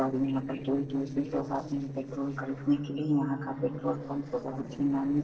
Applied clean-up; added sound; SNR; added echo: neural separator model SepFormer DNS4.